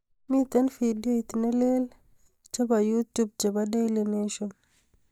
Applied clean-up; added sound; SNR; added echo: neural mask model DeepFilterNet 3.